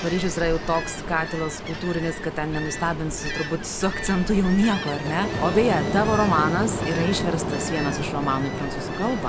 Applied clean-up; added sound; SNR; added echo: none; Ocean; 4 dB; none.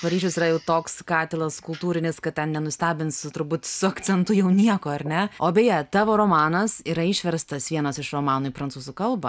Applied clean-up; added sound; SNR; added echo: none; none; none; none.